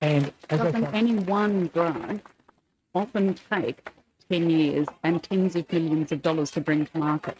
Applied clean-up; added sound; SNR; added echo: neural mask model RNNoise.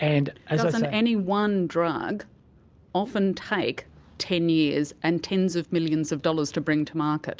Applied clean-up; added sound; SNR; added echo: none; none; none; none.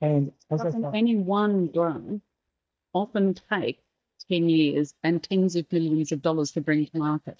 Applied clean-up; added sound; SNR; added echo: neural mask model DeepFilterNet 3.